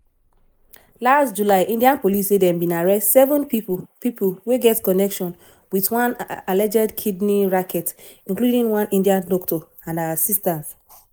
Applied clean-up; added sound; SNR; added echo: neural mask model Resemble Enhance denoiser.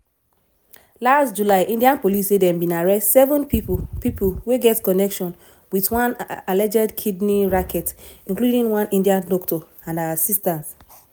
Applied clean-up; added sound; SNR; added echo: none; none; none; none.